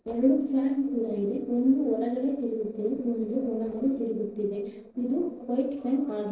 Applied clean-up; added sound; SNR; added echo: neural separator model SepFormer DNS4.